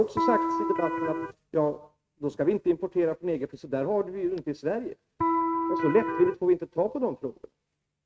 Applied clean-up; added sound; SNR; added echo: neural mask model RNNoise.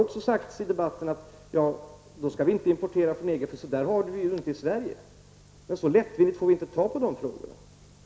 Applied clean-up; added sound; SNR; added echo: none; none; none; none.